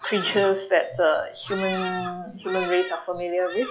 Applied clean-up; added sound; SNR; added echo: classical method log-MMSE.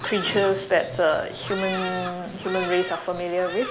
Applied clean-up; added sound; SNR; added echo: none; Thunderstorm; 10 dB; none.